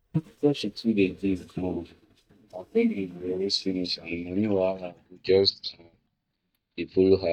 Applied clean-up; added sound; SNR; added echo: neural mask model DeepFilterNet 3.